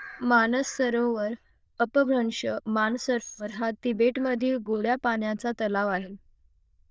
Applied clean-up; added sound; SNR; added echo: neural diffusion model UNIVERSE++.